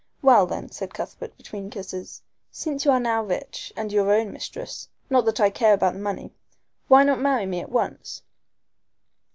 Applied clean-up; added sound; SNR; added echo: none; none; none; none.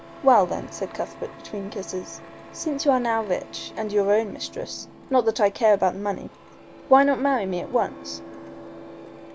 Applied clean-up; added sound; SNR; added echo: none; Printer; 17 dB; none.